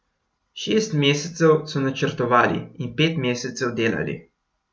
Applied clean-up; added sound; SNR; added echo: none; none; none; none.